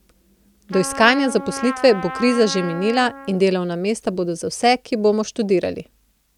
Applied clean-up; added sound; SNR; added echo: none; Trumpet; 12 dB; none.